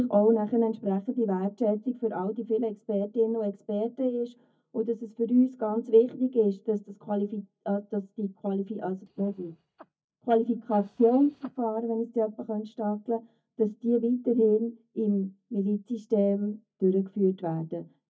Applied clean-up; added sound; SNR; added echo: neural mask model DeepFilterNet 3.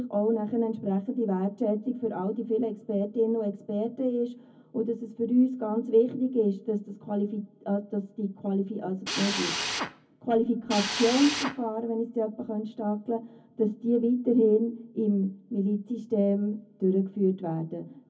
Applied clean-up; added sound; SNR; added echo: none; Drill; 5 dB; reverberation time 0.3 s.